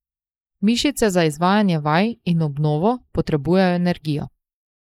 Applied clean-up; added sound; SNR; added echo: neural mask model Resemble Enhance denoiser.